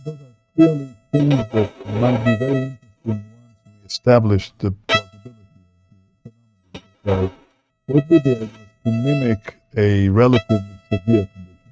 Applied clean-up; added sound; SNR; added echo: neural mask model RNNoise.